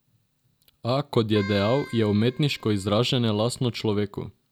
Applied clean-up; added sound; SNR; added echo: none; Keyboard (musical); 19 dB; none.